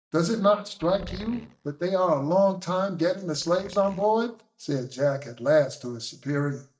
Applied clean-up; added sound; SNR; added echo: neural mask model DeepFilterNet 3.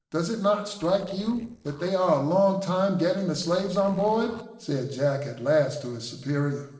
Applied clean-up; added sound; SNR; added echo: neural separator model SepFormer DNS4.